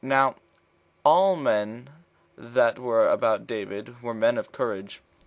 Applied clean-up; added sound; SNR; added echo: none; none; none; none.